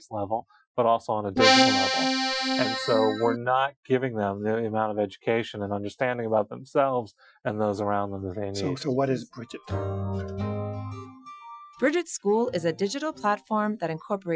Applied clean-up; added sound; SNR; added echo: classical method Wiener filter.